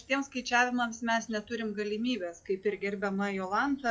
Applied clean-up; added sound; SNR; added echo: classical method log-MMSE.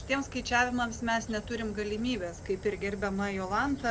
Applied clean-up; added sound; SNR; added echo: none; Bird vocalization, bird call, bird song + Fire; 12 dB; none.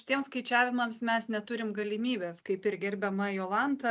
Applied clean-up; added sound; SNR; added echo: none; none; none; none.